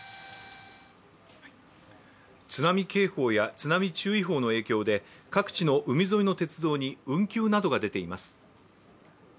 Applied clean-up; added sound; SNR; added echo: none; none; none; none.